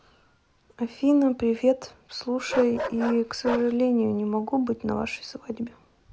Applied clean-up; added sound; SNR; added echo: none; Bark; 13 dB; none.